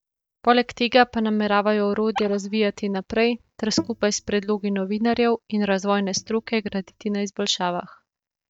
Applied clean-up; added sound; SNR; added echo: neural mask model DeepFilterNet 3.